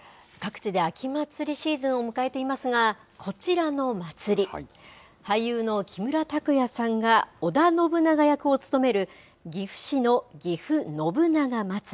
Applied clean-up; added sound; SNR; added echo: none; none; none; none.